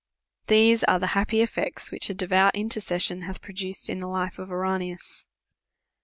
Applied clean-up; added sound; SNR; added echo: none; none; none; none.